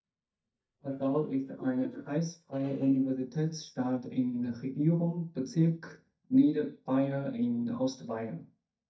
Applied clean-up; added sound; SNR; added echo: neural mask model DeepFilterNet 3.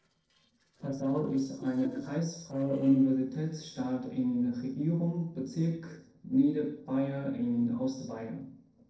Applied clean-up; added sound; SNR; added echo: neural separator model SepFormer DNS4.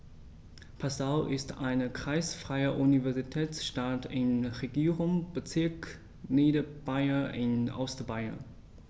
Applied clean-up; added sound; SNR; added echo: none; none; none; none.